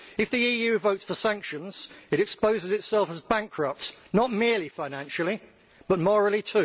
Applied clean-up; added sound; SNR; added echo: none; none; none; none.